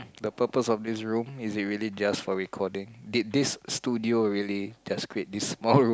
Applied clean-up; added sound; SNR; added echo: none; none; none; none.